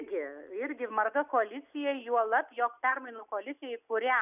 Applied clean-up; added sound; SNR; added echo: none; none; none; none.